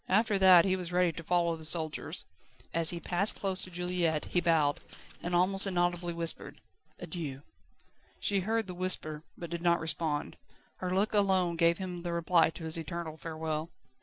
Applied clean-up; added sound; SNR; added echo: neural separator model SepFormer DNS4.